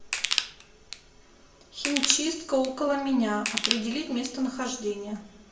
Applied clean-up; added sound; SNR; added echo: none; Crushing; 4 dB; reverberation time 0.6 s.